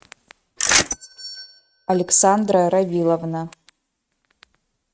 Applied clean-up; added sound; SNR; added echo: neural mask model RNNoise.